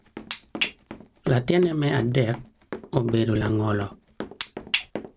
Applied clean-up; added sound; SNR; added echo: none; Run; 14 dB; none.